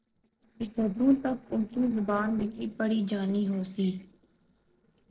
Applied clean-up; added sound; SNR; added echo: neural separator model SepFormer DNS4.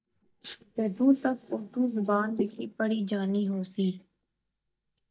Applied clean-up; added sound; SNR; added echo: neural mask model DeepFilterNet 3.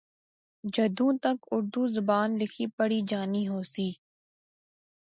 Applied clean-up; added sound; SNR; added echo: none; none; none; none.